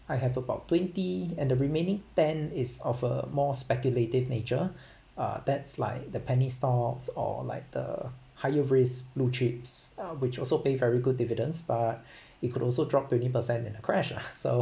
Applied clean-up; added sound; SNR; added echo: none; none; none; none.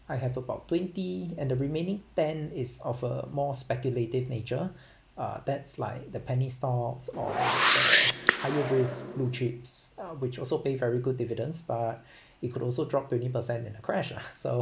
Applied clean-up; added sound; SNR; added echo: none; Whoosh, swoosh, swish; -5 dB; none.